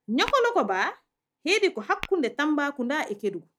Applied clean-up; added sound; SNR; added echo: none; Tap / Glass; 19 dB; none.